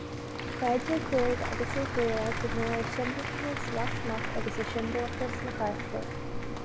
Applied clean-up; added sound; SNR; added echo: none; Mechanisms + Applause; 0 dB; none.